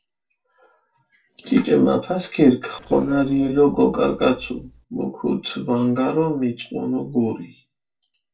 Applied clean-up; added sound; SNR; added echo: neural separator model SepFormer DNS4.